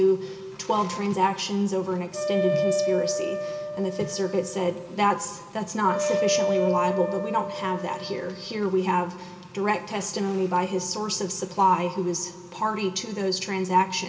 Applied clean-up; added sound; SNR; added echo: none; Wind instrument, woodwind instrument; 3 dB; reverberation time 0.8 s.